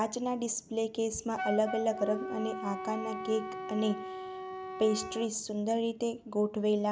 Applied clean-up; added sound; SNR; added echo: none; Wind instrument, woodwind instrument; 9 dB; none.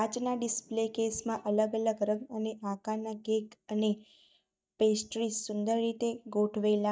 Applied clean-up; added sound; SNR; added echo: neural mask model DeepFilterNet 3.